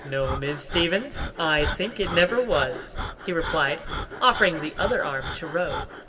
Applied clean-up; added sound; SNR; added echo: none; Breathing; 7 dB; reverberation time 1.6 s.